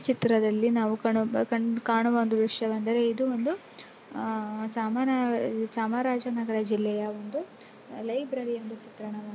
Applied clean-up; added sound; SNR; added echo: none; none; none; none.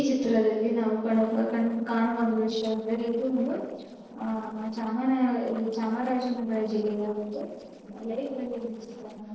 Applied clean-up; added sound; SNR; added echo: neural separator model SepFormer DNS4.